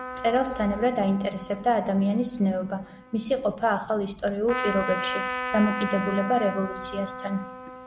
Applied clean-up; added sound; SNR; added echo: none; Trumpet; 8 dB; none.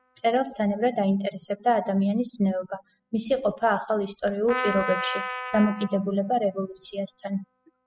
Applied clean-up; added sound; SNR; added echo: classical method spectral subtraction.